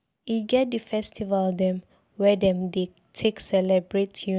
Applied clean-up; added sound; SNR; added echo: none; none; none; none.